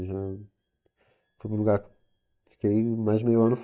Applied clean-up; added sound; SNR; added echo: neural mask model DeepFilterNet 3.